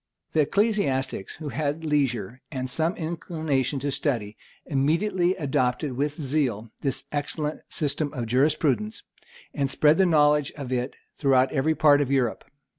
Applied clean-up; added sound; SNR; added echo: none; none; none; none.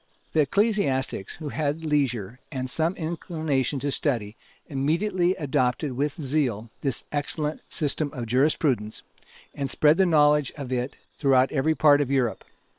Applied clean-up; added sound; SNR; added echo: neural separator model SepFormer WHAM!.